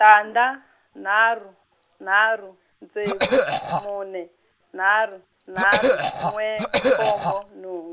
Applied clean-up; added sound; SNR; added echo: none; Cough; 0 dB; none.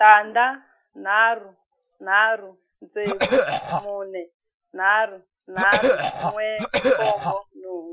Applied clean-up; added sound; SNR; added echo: classical method Wiener filter.